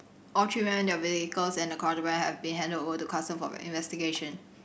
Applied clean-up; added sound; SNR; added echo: none; none; none; none.